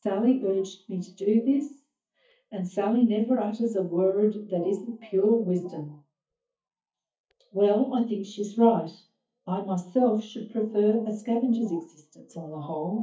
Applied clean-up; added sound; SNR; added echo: neural mask model DeepFilterNet 3.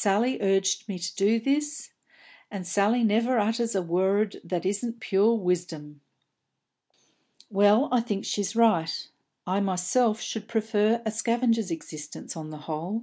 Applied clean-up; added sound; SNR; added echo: none; none; none; none.